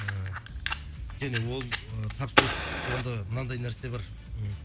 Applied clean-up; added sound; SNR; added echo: none; Fire; 0 dB; none.